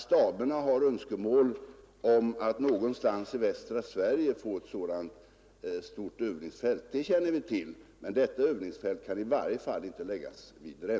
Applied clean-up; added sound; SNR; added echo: none; none; none; none.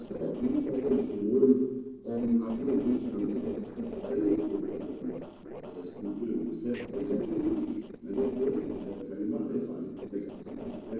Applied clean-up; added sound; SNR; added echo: neural separator model SepFormer DNS4.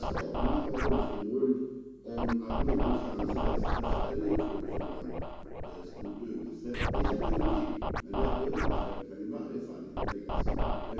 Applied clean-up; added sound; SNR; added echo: none; Scratching (performance technique); -3 dB; reverberation time 1.2 s.